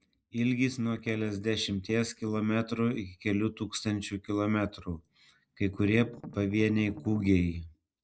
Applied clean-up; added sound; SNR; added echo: neural mask model Resemble Enhance denoiser.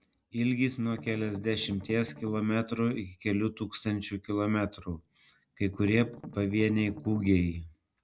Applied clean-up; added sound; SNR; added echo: none; Strum; 16 dB; none.